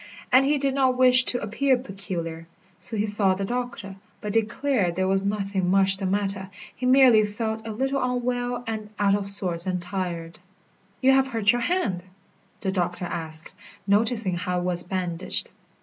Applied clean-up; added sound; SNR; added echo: none; none; none; none.